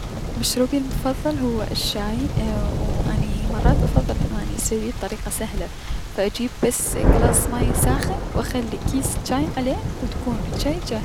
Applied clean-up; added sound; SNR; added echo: none; Thunder; -3 dB; none.